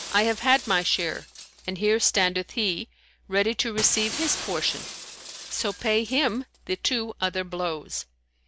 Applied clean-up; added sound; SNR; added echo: none; Shatter; 13 dB; none.